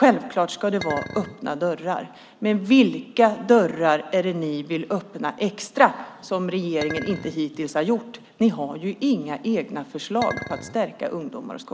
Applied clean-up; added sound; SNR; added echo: none; Chink, clink; 12 dB; none.